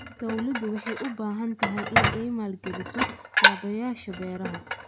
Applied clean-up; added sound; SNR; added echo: none; Dishes, pots, and pans; -4 dB; none.